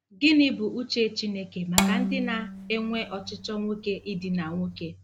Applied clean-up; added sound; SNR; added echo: none; Bowed string instrument; 4 dB; none.